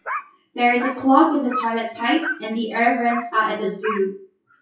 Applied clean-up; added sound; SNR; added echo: classical method WPE with log-MMSE.